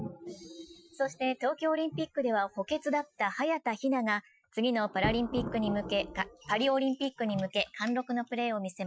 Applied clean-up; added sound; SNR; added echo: classical method Wiener filter.